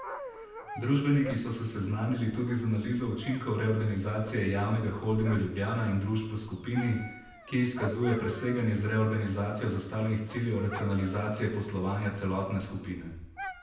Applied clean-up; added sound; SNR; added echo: none; Dog; 16 dB; reverberation time 0.9 s.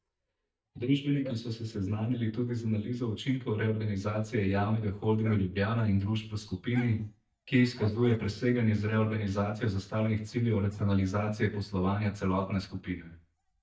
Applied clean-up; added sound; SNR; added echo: neural mask model DeepFilterNet 3.